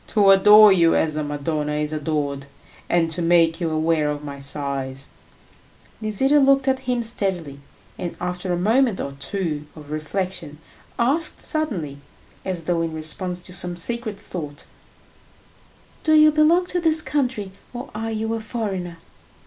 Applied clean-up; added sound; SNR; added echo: none; none; none; none.